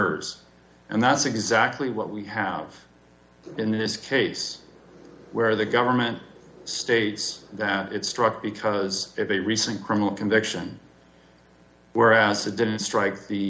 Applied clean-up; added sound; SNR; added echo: none; none; none; none.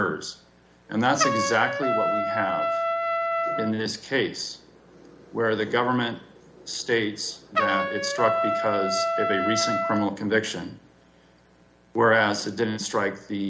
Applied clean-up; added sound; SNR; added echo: none; Trumpet; 3 dB; none.